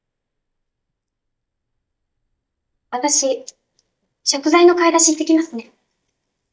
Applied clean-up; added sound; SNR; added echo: neural mask model DeepFilterNet 3.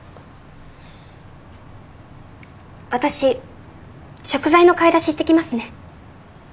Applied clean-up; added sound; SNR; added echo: none; none; none; none.